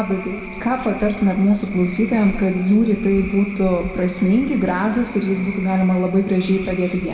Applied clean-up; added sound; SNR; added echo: none; Cricket / Frog; 15 dB; reverberation time 2.1 s.